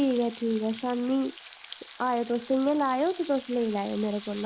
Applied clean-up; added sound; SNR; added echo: none; Frying (food); 19 dB; none.